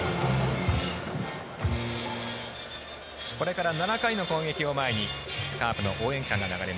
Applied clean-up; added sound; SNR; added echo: none; Bowed string instrument; 19 dB; none.